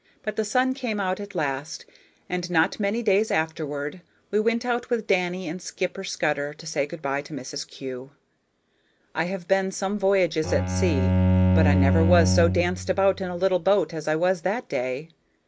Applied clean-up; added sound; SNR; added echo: none; Bowed string instrument; -3 dB; none.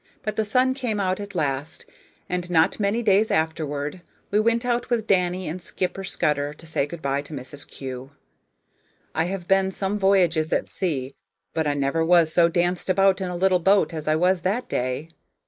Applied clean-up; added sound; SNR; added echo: neural mask model Resemble Enhance denoiser.